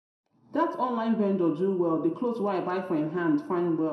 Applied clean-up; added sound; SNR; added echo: none; none; none; reverberation time 0.5 s.